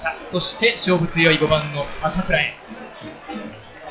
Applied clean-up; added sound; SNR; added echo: classical method log-MMSE.